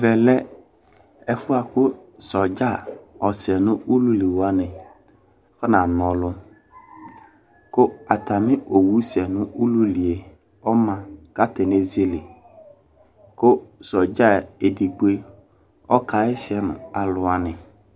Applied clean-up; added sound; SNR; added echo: none; none; none; none.